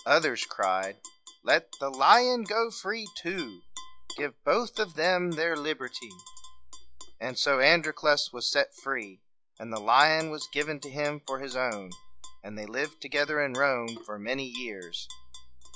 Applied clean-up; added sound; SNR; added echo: classical method log-MMSE.